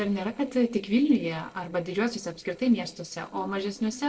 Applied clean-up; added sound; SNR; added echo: neural separator model SepFormer DNS4.